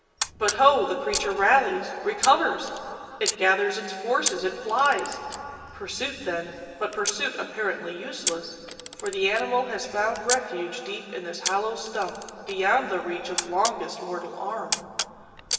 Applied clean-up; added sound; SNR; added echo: none; Camera; 9 dB; reverberation time 2.5 s.